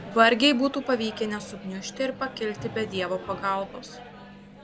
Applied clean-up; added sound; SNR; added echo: none; Microwave oven; 15 dB; none.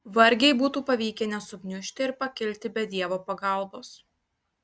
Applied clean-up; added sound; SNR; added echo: none; none; none; none.